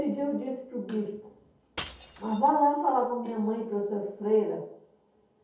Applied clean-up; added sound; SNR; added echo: none; Shatter / Crushing; 17 dB; reverberation time 0.7 s.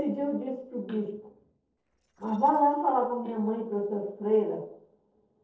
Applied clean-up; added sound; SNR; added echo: neural separator model SepFormer DNS4.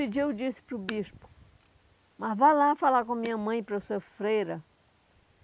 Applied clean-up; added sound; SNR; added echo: none; none; none; none.